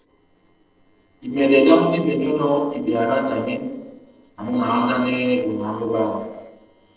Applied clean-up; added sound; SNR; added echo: neural separator model SepFormer DNS4.